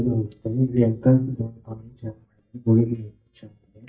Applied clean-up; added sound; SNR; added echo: neural mask model DeepFilterNet 3.